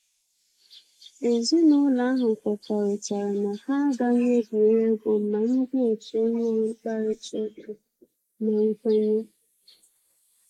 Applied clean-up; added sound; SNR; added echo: neural mask model Resemble Enhance denoiser.